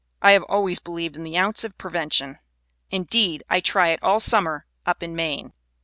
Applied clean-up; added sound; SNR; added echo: none; none; none; none.